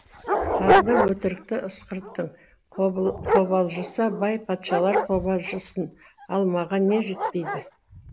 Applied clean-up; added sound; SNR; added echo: none; Dog; 1 dB; none.